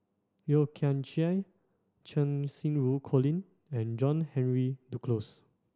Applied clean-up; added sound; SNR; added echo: none; none; none; none.